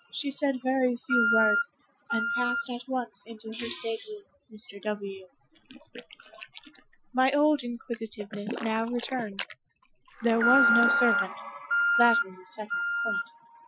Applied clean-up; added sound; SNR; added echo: classical method Wiener filter.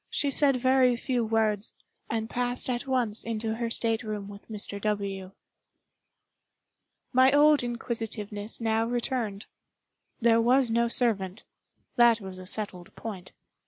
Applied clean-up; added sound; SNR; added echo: none; none; none; none.